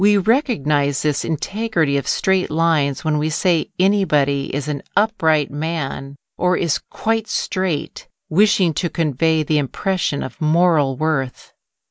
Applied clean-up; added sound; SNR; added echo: none; none; none; none.